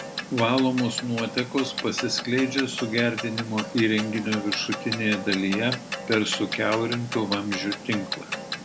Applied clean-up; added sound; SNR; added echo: none; Clock; 7 dB; none.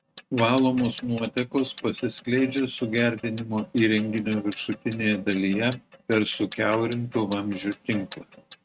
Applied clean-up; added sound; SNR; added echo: neural mask model RNNoise.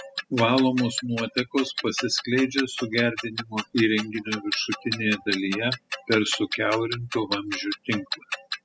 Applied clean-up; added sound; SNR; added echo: classical method spectral subtraction.